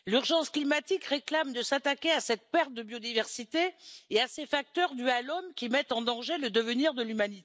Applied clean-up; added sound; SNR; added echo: none; none; none; none.